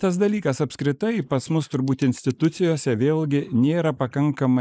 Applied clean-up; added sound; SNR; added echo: neural mask model Resemble Enhance denoiser.